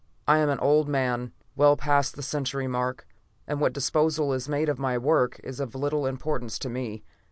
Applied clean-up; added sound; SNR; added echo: none; none; none; none.